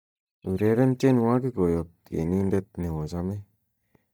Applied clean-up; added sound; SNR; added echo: neural mask model DeepFilterNet 3.